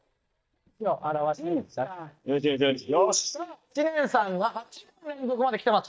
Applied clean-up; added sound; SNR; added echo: neural mask model DeepFilterNet 3.